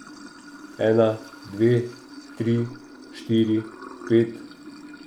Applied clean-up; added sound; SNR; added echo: none; Sink (filling or washing) / Water; 17 dB; none.